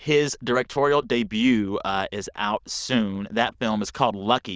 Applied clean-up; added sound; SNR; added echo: neural diffusion model UNIVERSE++.